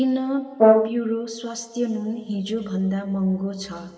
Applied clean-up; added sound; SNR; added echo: none; Brass instrument; -3 dB; reverberation time 2.7 s.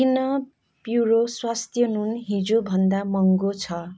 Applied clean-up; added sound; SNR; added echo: none; none; none; none.